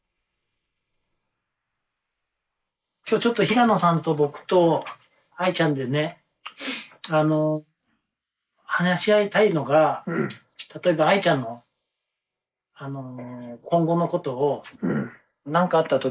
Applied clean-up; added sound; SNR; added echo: neural mask model Resemble Enhance denoiser.